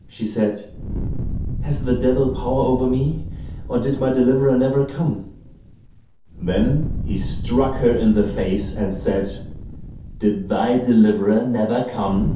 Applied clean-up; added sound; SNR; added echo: none; Fire; 8 dB; reverberation time 0.5 s.